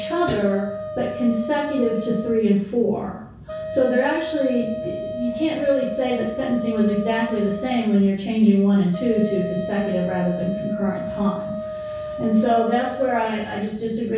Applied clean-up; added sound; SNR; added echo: none; Wind instrument, woodwind instrument; 9 dB; reverberation time 0.6 s.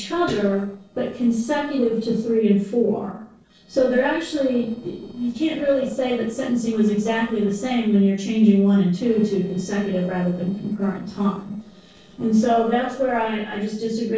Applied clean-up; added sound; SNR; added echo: neural separator model SepFormer DNS4.